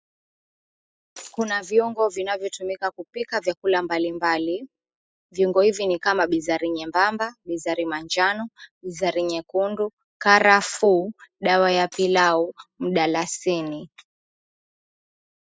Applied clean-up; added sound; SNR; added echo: classical method spectral subtraction.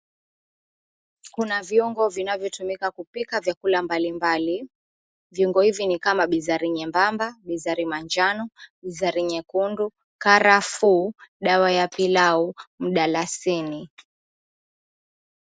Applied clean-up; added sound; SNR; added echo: neural mask model Resemble Enhance denoiser.